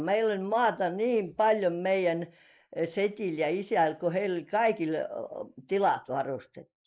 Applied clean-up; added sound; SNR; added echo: neural mask model Resemble Enhance denoiser.